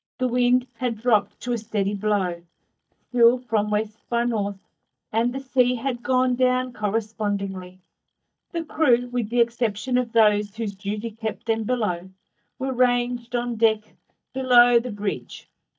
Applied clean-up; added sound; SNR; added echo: neural mask model DeepFilterNet 3.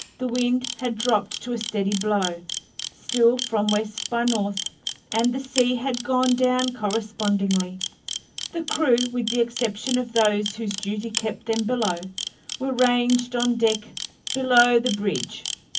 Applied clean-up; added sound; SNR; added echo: none; Camera; 9 dB; reverberation time 0.3 s.